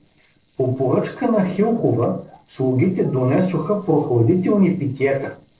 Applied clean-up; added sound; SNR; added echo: neural separator model SepFormer DNS4.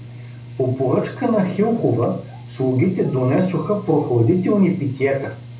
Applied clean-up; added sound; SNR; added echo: none; Mechanical fan; 15 dB; reverberation time 0.3 s.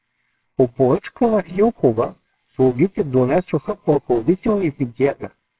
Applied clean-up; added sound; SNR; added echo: neural separator model SepFormer WHAMR!.